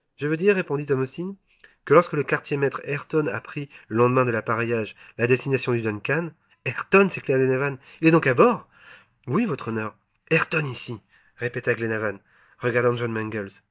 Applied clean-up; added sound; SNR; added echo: neural mask model DeepFilterNet 3.